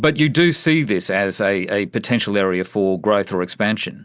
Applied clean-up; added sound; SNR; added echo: none; none; none; none.